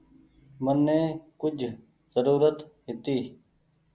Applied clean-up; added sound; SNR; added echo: none; none; none; none.